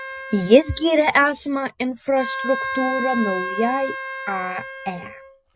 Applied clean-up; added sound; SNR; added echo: none; Wind instrument, woodwind instrument; 9 dB; none.